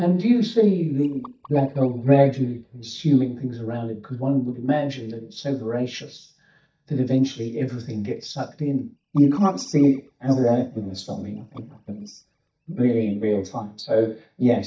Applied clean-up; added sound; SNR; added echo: neural mask model DeepFilterNet 3.